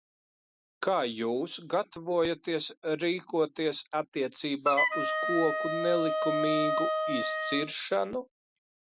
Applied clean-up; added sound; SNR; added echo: none; Wind instrument, woodwind instrument; -2 dB; none.